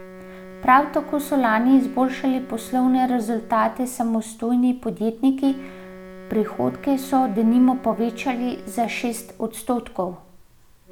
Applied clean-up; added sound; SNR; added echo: none; Wind instrument, woodwind instrument; 20 dB; none.